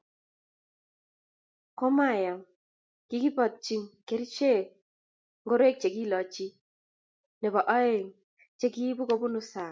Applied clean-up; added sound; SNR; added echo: none; none; none; none.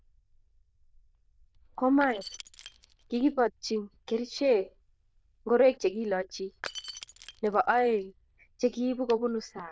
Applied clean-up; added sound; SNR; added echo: neural diffusion model UNIVERSE++.